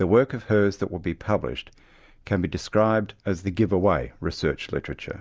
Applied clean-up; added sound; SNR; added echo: none; none; none; none.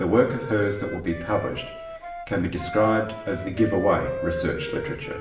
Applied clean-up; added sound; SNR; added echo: none; Wind instrument, woodwind instrument; 10 dB; reverberation time 0.7 s.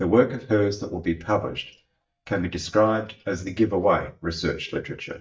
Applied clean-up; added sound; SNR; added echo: neural mask model DeepFilterNet 3.